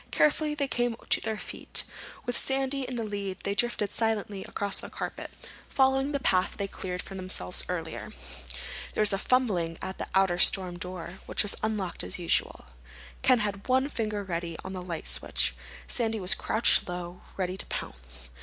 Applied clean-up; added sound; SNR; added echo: none; none; none; none.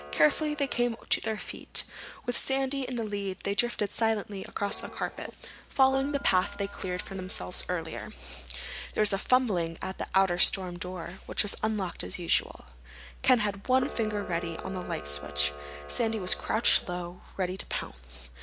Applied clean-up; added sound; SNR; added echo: none; Camera; 16 dB; none.